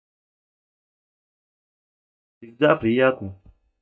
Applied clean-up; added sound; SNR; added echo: neural mask model DeepFilterNet 3.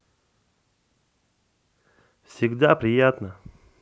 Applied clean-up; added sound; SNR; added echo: none; none; none; none.